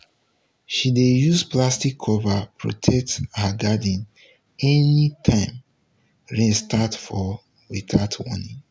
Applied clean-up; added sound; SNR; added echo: none; none; none; none.